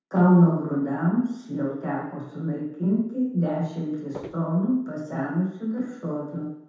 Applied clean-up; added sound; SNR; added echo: none; Walk, footsteps; 13 dB; reverberation time 0.8 s.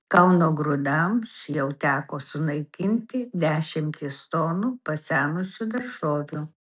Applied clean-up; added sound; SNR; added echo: none; none; none; none.